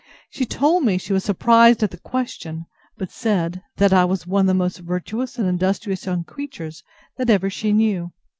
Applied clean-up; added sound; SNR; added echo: none; none; none; none.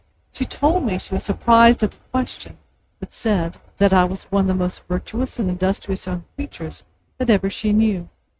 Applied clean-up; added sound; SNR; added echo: neural mask model RNNoise.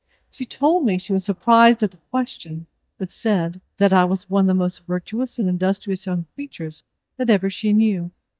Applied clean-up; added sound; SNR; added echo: neural mask model DeepFilterNet 3.